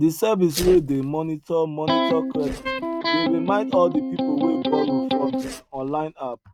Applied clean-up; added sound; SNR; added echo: neural mask model RNNoise.